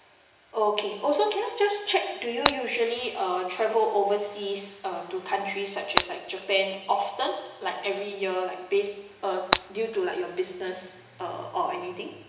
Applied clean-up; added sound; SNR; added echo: none; Shatter; 5 dB; reverberation time 1.0 s.